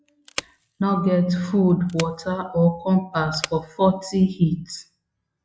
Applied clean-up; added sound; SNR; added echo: classical method log-MMSE.